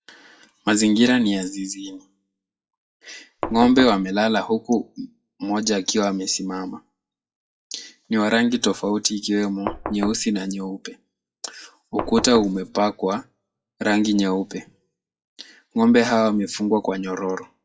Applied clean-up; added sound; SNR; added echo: classical method WPE with log-MMSE.